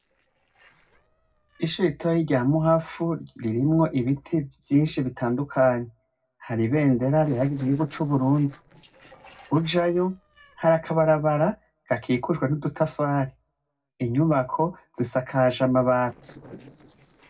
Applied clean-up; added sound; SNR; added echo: neural separator model SepFormer DNS4.